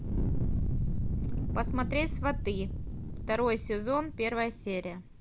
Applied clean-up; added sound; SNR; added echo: none; Fire; -2 dB; none.